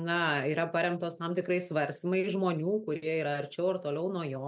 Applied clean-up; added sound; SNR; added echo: none; none; none; none.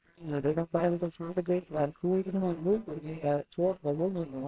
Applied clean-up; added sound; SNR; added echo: neural separator model SepFormer WHAMR!.